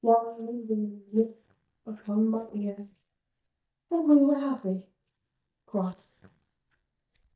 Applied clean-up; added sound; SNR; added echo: neural mask model DeepFilterNet 3.